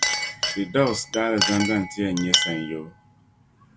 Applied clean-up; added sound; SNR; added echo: none; Chink, clink; 2 dB; none.